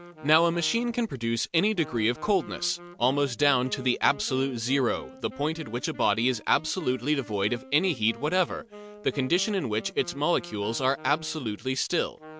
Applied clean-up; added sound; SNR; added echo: none; Wind instrument, woodwind instrument; 18 dB; none.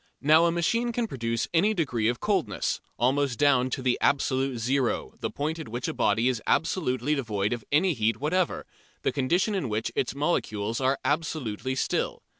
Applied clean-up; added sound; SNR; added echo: none; none; none; none.